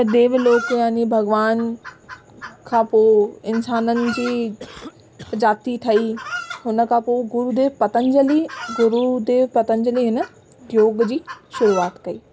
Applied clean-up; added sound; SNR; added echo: none; Chicken, rooster + Cough; 17 dB; none.